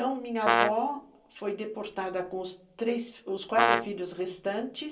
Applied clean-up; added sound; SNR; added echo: none; Brass instrument; -2 dB; reverberation time 0.3 s.